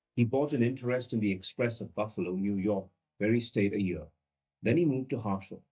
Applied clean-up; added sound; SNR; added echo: neural mask model DeepFilterNet 3.